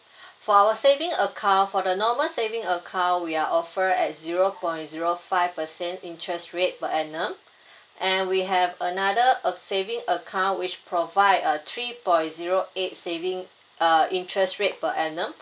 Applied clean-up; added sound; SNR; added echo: none; none; none; none.